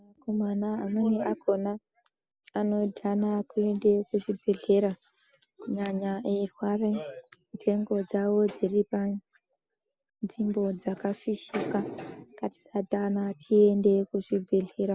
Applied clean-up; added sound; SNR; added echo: none; none; none; none.